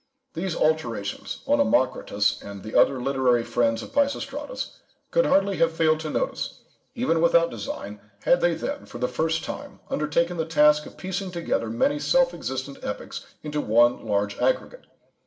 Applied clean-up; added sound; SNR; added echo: neural separator model SepFormer DNS4.